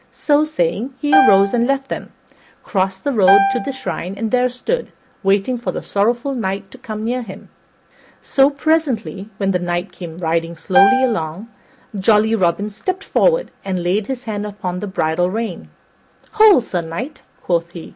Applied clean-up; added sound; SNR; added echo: none; Piano; 1 dB; none.